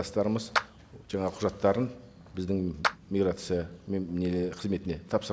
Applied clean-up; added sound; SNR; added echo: none; Clapping; 6 dB; none.